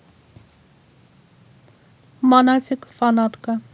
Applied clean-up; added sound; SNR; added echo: none; none; none; none.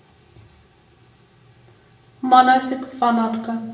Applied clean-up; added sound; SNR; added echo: none; none; none; reverberation time 0.7 s.